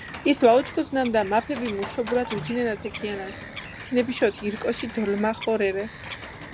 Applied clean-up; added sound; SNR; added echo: none; Bird vocalization, bird call, bird song + Livestock, farm animals, working animals; 13 dB; none.